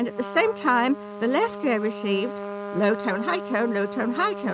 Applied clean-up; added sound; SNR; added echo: none; Trumpet; 9 dB; none.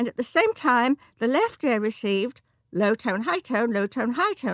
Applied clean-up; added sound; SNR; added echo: none; none; none; none.